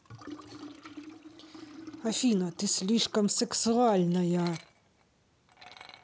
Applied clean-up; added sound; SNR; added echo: none; Liquid; 18 dB; none.